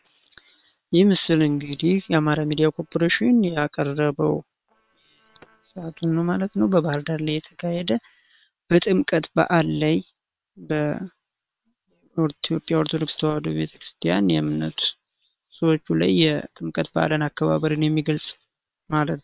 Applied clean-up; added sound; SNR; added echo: neural separator model SepFormer WHAM!.